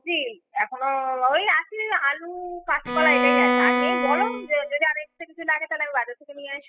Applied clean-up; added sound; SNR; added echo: classical method spectral subtraction.